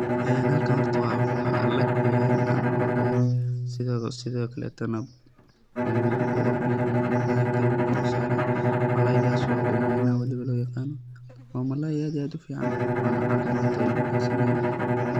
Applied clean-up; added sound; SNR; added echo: none; Bowed string instrument; -5 dB; none.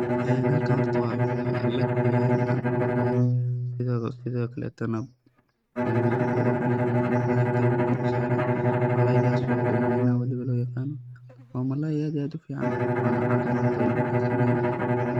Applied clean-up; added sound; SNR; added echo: neural mask model RNNoise.